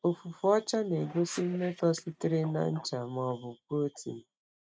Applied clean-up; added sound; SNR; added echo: neural mask model RNNoise.